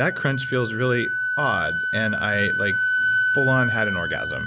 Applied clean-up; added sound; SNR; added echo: none; Wind instrument, woodwind instrument; -1 dB; none.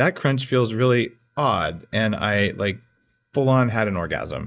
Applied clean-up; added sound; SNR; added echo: neural mask model DeepFilterNet 3.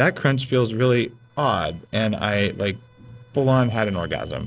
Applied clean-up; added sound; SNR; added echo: neural separator model SepFormer DNS4.